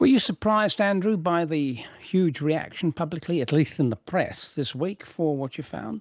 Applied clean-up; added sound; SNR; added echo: none; none; none; none.